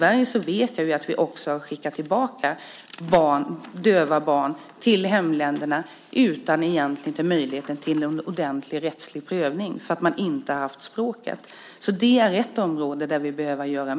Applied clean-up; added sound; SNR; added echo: none; none; none; none.